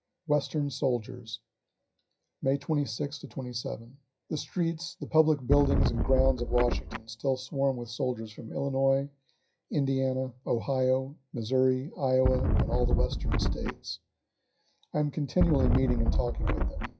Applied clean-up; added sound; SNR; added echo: classical method WPE with log-MMSE.